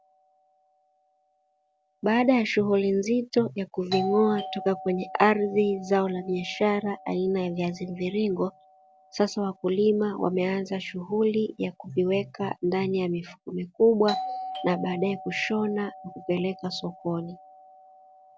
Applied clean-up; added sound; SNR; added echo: none; Doorbell; 15 dB; none.